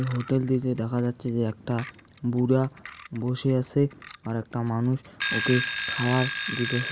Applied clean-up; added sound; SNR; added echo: none; Alarm / Clock; 5 dB; none.